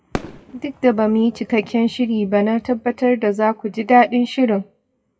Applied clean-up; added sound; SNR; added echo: classical method WPE with log-MMSE.